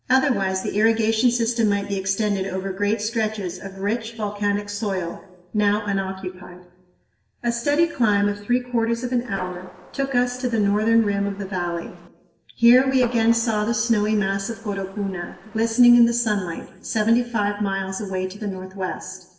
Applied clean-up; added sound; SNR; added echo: neural separator model SepFormer DNS4.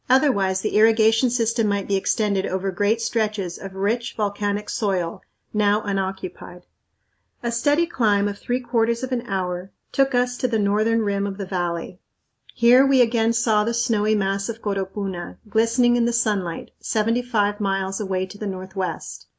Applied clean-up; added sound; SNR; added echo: none; none; none; none.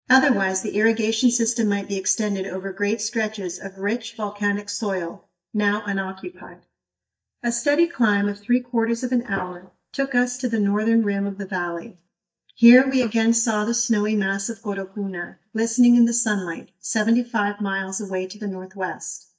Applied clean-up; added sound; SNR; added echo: neural mask model DeepFilterNet 3.